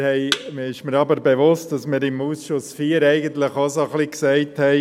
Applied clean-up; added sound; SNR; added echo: none; Thump, thud; 11 dB; none.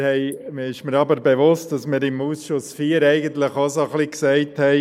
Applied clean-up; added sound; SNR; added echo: neural mask model Resemble Enhance denoiser.